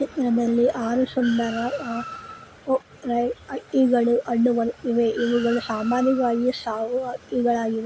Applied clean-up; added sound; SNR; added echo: none; Car; 17 dB; none.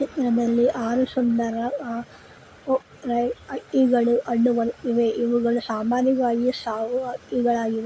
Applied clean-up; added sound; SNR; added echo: none; none; none; none.